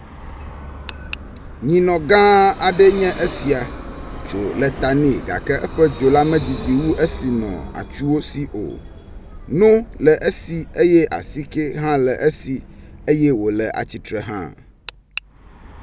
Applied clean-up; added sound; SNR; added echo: none; Vehicle; 14 dB; none.